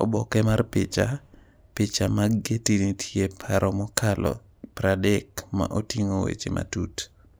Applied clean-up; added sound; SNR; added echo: none; none; none; none.